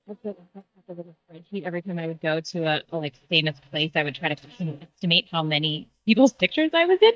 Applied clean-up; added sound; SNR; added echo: neural mask model DeepFilterNet 3.